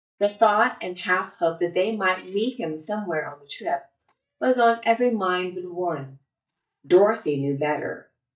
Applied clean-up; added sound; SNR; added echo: neural mask model DeepFilterNet 3.